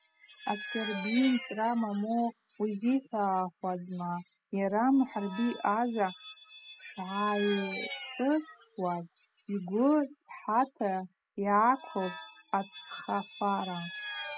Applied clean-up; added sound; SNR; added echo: classical method spectral subtraction.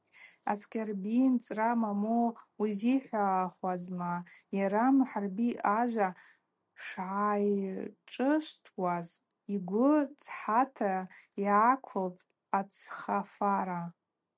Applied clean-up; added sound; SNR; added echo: none; none; none; none.